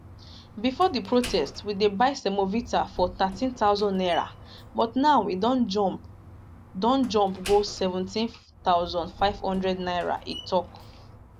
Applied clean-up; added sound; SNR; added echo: none; Slam; 17 dB; none.